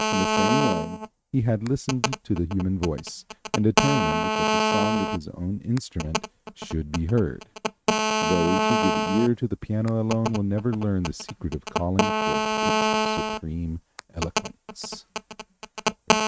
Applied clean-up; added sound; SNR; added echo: neural mask model RNNoise.